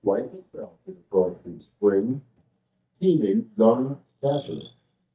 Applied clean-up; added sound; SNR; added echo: neural mask model DeepFilterNet 3.